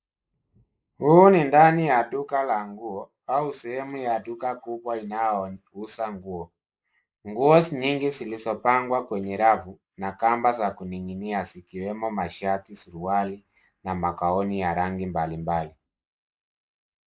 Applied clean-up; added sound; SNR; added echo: neural mask model Resemble Enhance denoiser.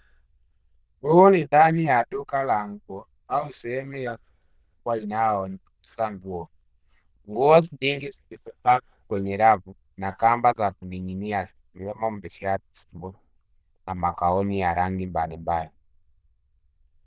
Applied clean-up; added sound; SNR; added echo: neural diffusion model UNIVERSE++.